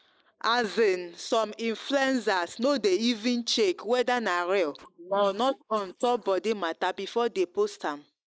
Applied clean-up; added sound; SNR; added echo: neural mask model Resemble Enhance denoiser.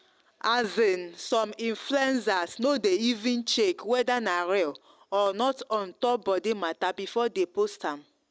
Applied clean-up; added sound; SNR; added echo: none; none; none; none.